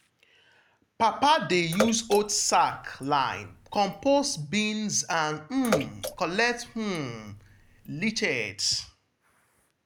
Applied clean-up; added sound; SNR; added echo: none; Bathtub (filling or washing) / Water / Splash, splatter; 9 dB; none.